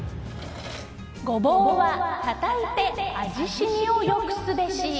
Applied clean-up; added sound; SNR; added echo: none; Drawer open or close; 19 dB; none.